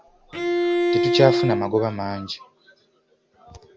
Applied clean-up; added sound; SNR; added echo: none; Bowed string instrument; -3 dB; none.